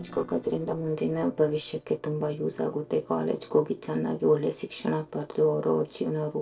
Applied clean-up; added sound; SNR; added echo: neural separator model SepFormer DNS4.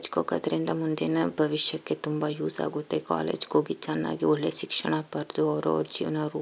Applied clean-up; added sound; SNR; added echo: none; none; none; none.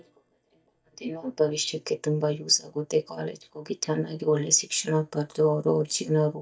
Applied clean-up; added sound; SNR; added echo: neural mask model DeepFilterNet 3.